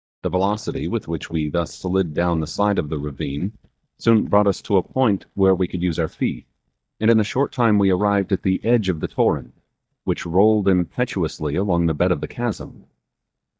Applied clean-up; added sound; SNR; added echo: neural mask model DeepFilterNet 3.